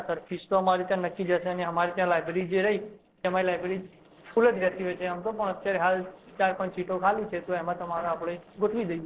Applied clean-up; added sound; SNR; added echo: neural separator model SepFormer DNS4.